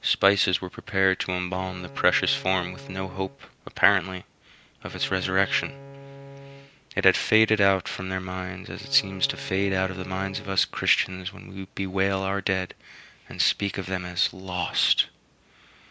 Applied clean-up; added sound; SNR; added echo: none; Bowed string instrument; 17 dB; none.